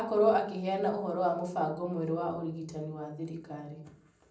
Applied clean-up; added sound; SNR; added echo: none; none; none; reverberation time 0.6 s.